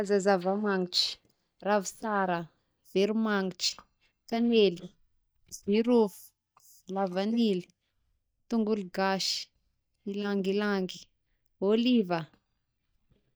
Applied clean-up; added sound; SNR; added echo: neural mask model DeepFilterNet 3.